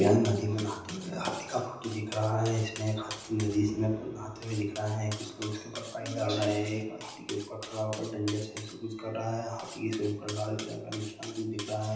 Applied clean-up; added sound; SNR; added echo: none; Cutlery, silverware; 15 dB; reverberation time 0.9 s.